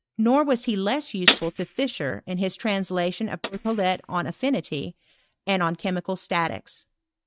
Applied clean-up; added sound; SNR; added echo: neural mask model RNNoise.